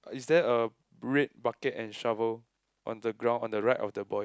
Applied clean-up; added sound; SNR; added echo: none; none; none; none.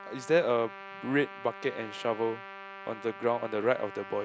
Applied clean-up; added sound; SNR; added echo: none; Trumpet; 14 dB; none.